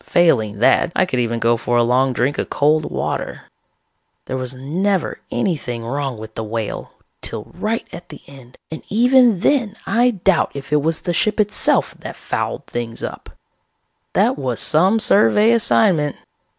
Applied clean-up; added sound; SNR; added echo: none; none; none; none.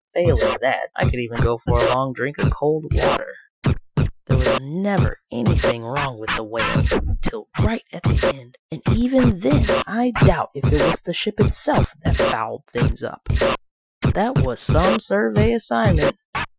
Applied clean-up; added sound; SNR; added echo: classical method Wiener filter.